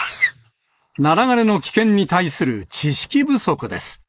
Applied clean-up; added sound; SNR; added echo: neural mask model Resemble Enhance denoiser.